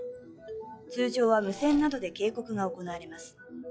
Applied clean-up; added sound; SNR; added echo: classical method log-MMSE.